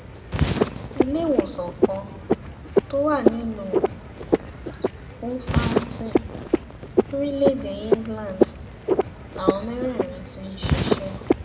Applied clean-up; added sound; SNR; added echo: none; Frog; -5 dB; reverberation time 1.1 s.